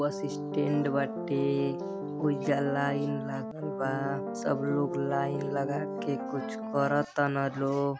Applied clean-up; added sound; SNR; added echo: none; Piano; 5 dB; none.